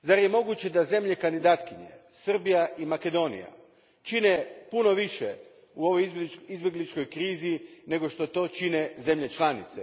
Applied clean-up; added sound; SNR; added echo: none; none; none; none.